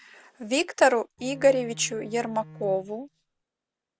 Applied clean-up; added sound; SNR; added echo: none; Bowed string instrument; 19 dB; none.